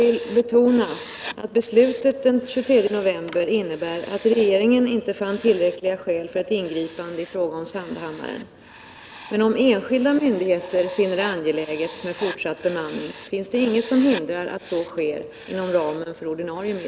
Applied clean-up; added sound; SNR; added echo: none; Writing; 17 dB; none.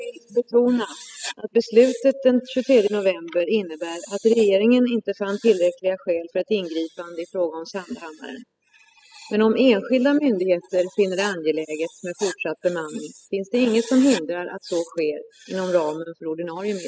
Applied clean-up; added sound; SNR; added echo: classical method spectral subtraction.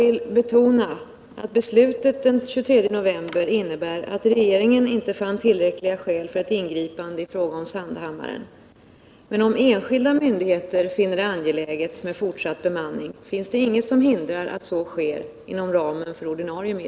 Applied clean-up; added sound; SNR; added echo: none; none; none; none.